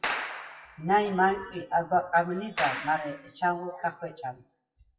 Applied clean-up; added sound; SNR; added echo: classical method WPE with log-MMSE.